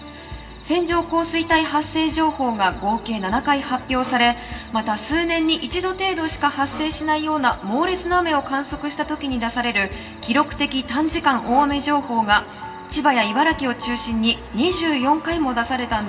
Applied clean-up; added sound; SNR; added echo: none; Sawing; 19 dB; reverberation time 2.4 s.